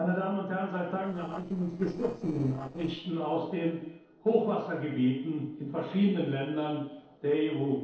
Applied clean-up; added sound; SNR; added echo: neural separator model SepFormer DNS4.